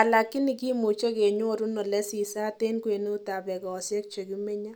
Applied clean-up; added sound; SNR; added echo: none; none; none; none.